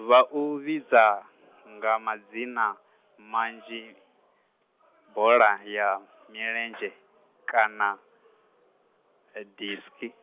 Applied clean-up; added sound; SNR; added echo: none; none; none; none.